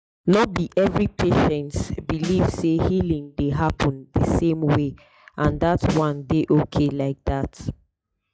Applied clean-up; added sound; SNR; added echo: classical method log-MMSE.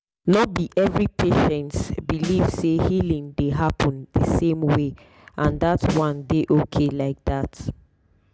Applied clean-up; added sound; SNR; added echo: none; Snare drum + Knock; 15 dB; none.